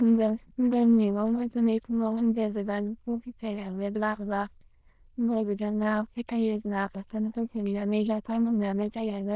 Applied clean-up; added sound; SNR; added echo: neural diffusion model UNIVERSE++.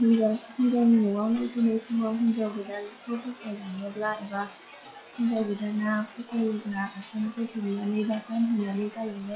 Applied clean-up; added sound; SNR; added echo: classical method log-MMSE.